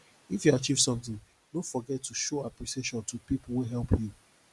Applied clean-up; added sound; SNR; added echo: none; none; none; none.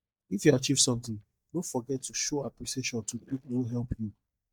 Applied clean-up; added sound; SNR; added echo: neural mask model DeepFilterNet 3.